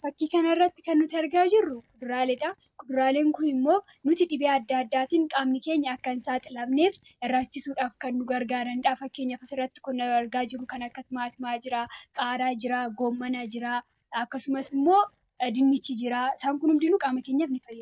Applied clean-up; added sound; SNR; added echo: neural mask model DeepFilterNet 3.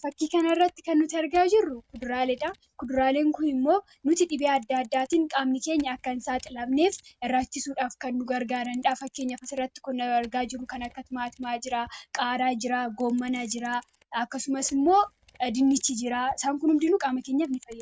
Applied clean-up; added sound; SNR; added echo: neural mask model RNNoise.